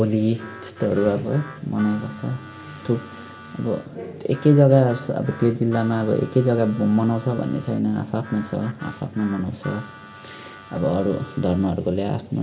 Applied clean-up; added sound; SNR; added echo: none; Harmonica; 20 dB; reverberation time 1.5 s.